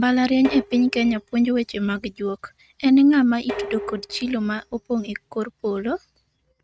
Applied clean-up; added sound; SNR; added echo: neural mask model RNNoise.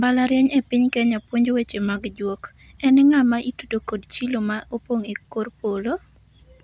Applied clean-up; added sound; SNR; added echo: none; none; none; none.